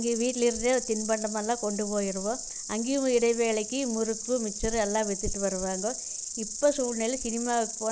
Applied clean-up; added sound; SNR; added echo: none; Insect; 7 dB; none.